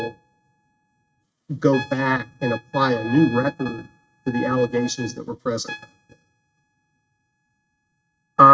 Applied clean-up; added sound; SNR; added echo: neural mask model RNNoise.